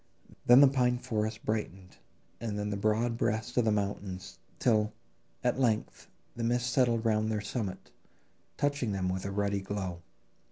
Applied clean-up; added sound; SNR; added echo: none; none; none; none.